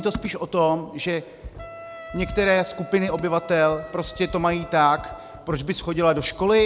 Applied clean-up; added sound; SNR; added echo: none; Wind instrument, woodwind instrument + Computer keyboard; 15 dB; none.